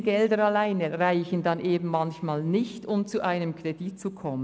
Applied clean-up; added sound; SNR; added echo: none; none; none; none.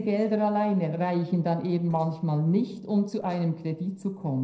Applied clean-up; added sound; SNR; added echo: neural separator model SepFormer DNS4.